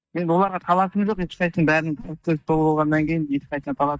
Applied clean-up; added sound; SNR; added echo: neural mask model DeepFilterNet 3.